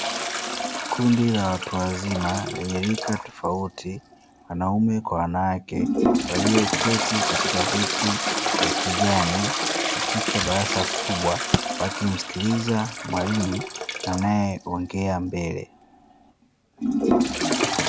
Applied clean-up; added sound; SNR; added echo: none; Toilet flush; 0 dB; none.